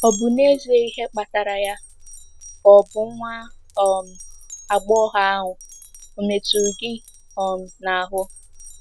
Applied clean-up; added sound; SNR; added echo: none; Glass; 13 dB; none.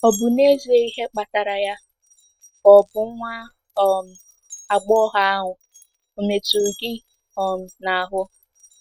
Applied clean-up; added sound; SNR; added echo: neural mask model RNNoise.